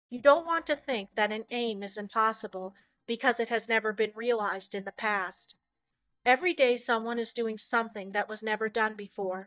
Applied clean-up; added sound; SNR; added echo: neural mask model DeepFilterNet 3.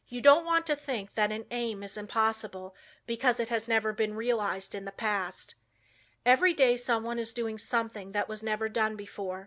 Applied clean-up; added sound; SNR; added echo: none; none; none; none.